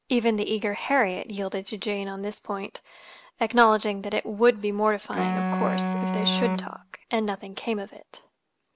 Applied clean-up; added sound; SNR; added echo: none; Wind instrument, woodwind instrument; 2 dB; none.